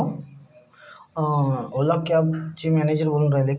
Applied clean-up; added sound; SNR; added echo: none; none; none; none.